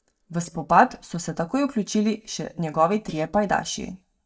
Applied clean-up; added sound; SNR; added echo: neural mask model DeepFilterNet 3.